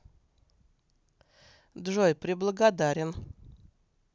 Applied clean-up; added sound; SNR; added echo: none; none; none; none.